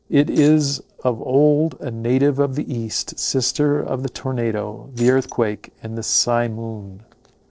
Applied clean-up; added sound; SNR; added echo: neural separator model SepFormer DNS4.